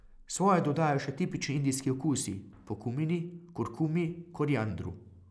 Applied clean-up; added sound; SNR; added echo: none; none; none; none.